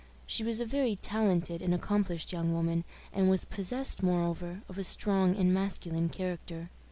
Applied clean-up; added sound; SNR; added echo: none; none; none; none.